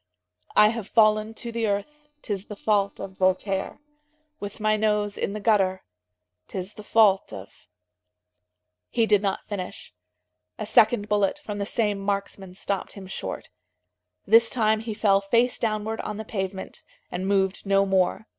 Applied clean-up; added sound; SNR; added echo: neural separator model SepFormer DNS4.